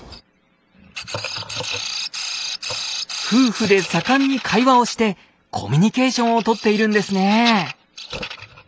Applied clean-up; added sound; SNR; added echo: none; none; none; none.